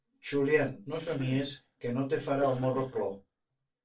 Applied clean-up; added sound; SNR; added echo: neural separator model SepFormer DNS4.